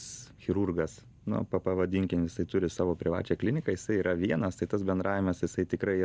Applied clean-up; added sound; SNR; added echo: none; none; none; none.